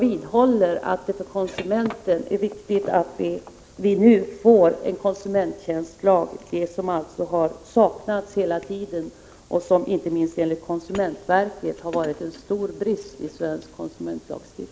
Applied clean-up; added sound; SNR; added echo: none; none; none; none.